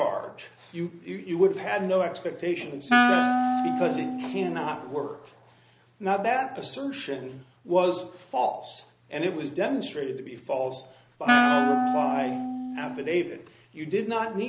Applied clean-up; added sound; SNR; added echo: none; Wind instrument, woodwind instrument; -4 dB; none.